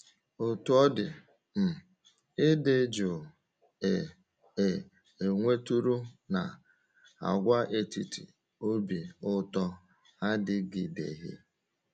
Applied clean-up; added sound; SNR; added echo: none; none; none; none.